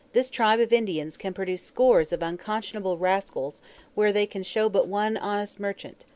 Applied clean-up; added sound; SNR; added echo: none; none; none; none.